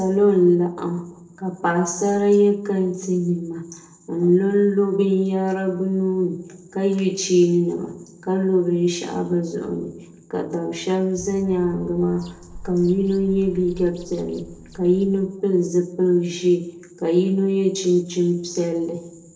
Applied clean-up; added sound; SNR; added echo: neural separator model SepFormer DNS4.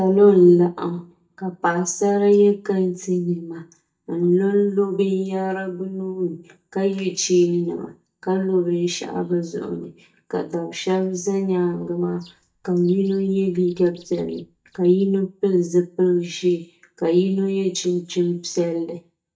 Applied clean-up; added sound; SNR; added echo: neural mask model DeepFilterNet 3.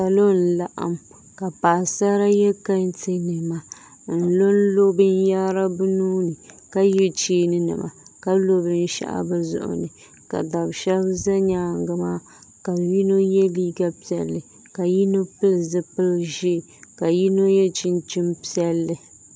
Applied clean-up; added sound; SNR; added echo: none; none; none; none.